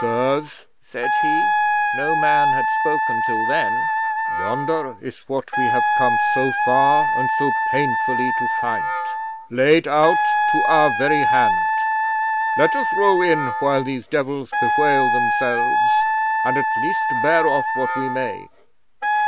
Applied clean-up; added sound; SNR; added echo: none; Wind instrument, woodwind instrument; -3 dB; none.